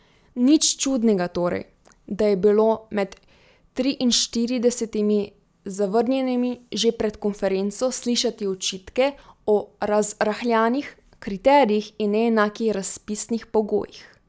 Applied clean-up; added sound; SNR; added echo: none; none; none; none.